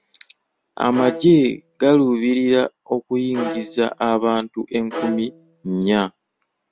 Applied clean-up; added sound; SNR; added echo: none; Bowed string instrument; 13 dB; none.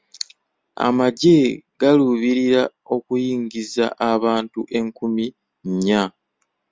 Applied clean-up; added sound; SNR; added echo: none; none; none; none.